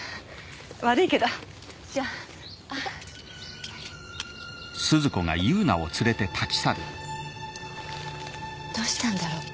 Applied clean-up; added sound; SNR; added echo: none; none; none; none.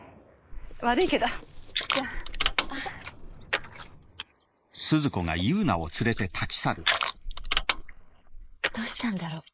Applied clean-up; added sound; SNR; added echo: neural mask model Resemble Enhance denoiser.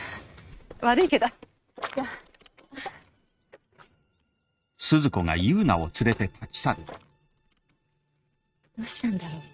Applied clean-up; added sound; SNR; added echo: neural mask model RNNoise.